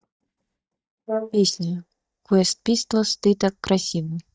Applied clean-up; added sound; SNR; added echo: neural mask model DeepFilterNet 3.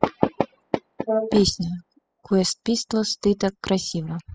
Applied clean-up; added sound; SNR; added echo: classical method spectral subtraction.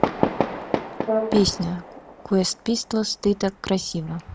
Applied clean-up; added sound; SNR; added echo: none; Fireworks + Brass instrument; 3 dB; none.